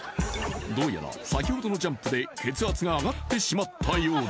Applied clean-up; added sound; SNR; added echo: none; none; none; none.